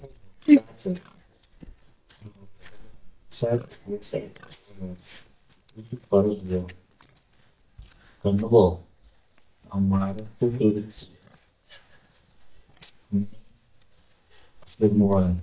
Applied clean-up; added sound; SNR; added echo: neural mask model DeepFilterNet 3.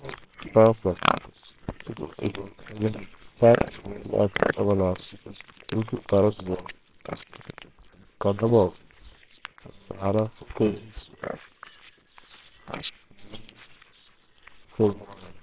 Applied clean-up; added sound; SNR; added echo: neural separator model SepFormer WHAMR!.